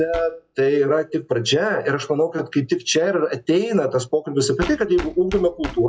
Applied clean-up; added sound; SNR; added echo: classical method log-MMSE.